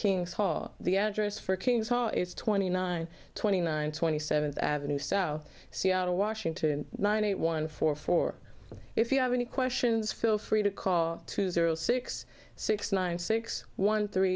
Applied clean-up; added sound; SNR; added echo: none; none; none; none.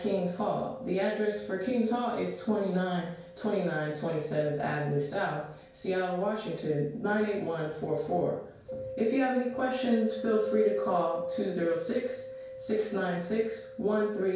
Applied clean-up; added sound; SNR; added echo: none; Mallet percussion; 11 dB; reverberation time 0.5 s.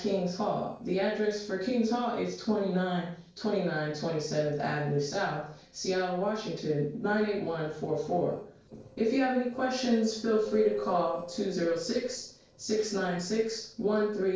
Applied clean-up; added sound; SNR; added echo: neural separator model SepFormer DNS4.